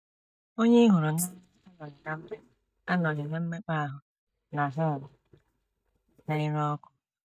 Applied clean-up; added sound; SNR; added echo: neural mask model DeepFilterNet 3.